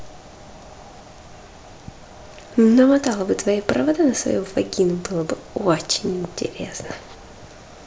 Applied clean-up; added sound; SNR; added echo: none; none; none; none.